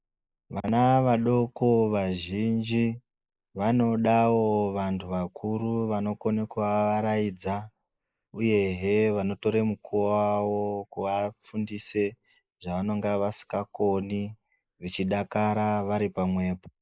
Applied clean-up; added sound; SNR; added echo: neural mask model Resemble Enhance denoiser.